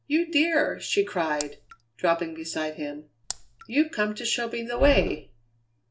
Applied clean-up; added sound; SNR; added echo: none; Raindrop; 13 dB; reverberation time 0.2 s.